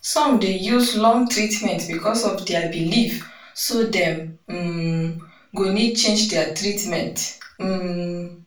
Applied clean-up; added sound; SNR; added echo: none; none; none; reverberation time 0.3 s.